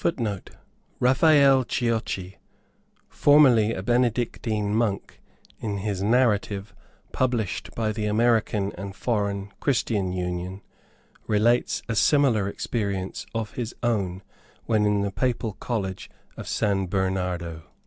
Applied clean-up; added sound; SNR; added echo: none; none; none; none.